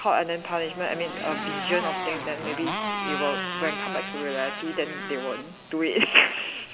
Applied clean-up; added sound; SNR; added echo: none; Motorcycle; 6 dB; none.